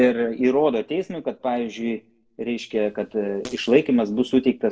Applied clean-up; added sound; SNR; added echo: neural separator model SepFormer DNS4.